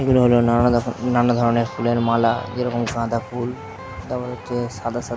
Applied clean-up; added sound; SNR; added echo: none; Electric guitar; 20 dB; none.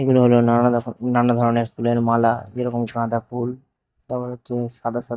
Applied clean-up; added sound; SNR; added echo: neural mask model DeepFilterNet 3.